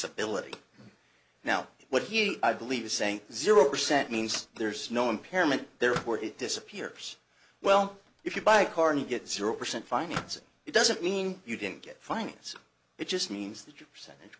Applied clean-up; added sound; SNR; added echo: none; Microwave oven; 16 dB; none.